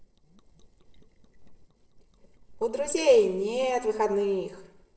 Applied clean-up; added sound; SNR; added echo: neural separator model SepFormer DNS4.